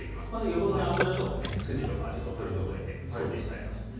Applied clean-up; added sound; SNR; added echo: none; Water / Splash, splatter; 9 dB; reverberation time 1.3 s.